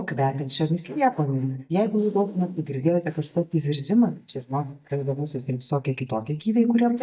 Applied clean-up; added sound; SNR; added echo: neural mask model DeepFilterNet 3.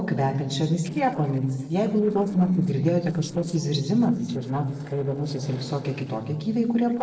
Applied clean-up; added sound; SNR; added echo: neural separator model SepFormer DNS4.